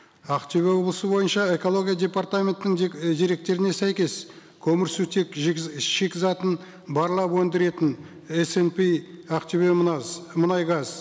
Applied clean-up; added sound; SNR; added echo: none; none; none; none.